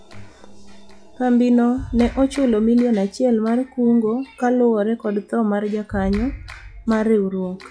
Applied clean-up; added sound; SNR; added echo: classical method log-MMSE.